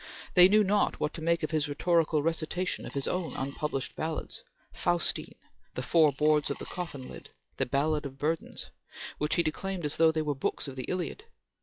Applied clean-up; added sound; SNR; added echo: classical method log-MMSE.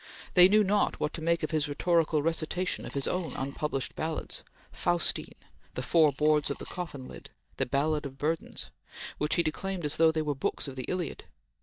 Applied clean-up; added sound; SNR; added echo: neural mask model DeepFilterNet 3.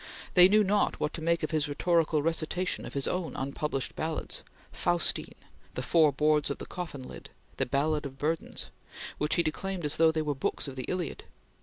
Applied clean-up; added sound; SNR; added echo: none; none; none; none.